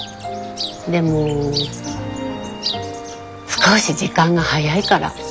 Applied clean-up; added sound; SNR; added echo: none; Chirp, tweet; 12 dB; none.